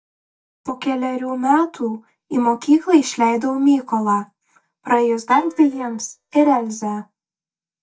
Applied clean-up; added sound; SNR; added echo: neural mask model DeepFilterNet 3.